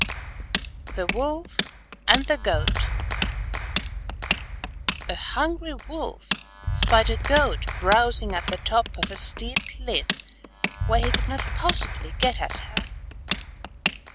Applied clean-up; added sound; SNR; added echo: none; Clapping + Tools; 1 dB; none.